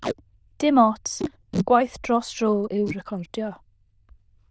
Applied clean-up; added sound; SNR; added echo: neural diffusion model UNIVERSE++.